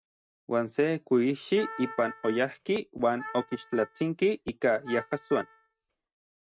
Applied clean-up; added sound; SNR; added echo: neural mask model RNNoise.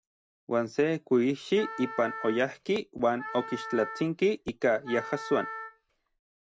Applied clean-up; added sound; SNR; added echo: none; Wind instrument, woodwind instrument; 12 dB; none.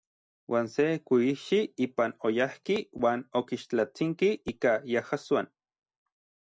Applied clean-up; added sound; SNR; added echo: none; none; none; none.